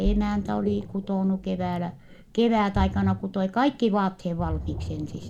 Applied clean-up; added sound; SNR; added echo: none; Ocean; 7 dB; none.